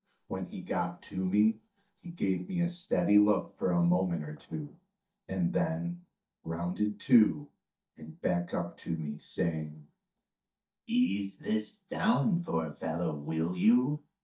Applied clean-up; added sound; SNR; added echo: neural mask model DeepFilterNet 3.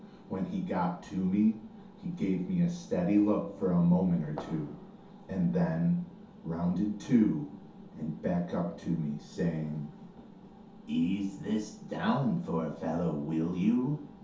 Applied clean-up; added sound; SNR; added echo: none; Fireworks; 15 dB; reverberation time 0.5 s.